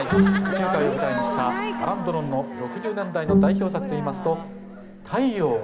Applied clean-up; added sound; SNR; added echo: none; Bowed string instrument; 1 dB; none.